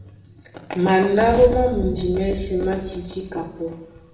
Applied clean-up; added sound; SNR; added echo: none; Whoosh, swoosh, swish; 11 dB; reverberation time 0.9 s.